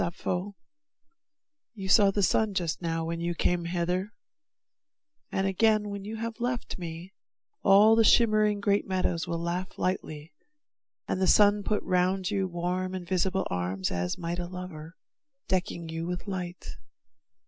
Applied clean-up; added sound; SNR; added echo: none; none; none; none.